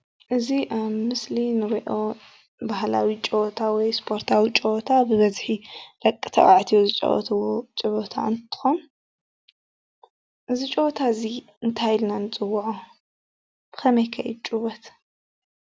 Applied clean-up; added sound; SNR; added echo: none; none; none; none.